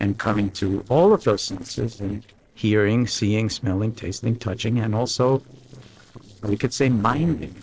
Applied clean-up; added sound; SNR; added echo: neural separator model SepFormer DNS4.